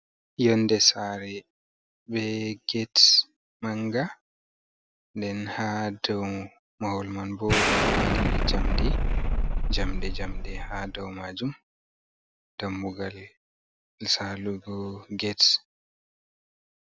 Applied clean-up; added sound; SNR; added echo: none; Explosion; -5 dB; none.